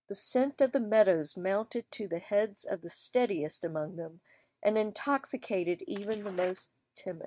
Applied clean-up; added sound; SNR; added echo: neural mask model RNNoise.